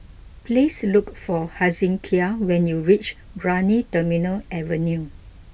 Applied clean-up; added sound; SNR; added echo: none; none; none; none.